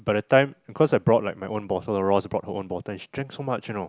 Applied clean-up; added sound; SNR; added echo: none; none; none; none.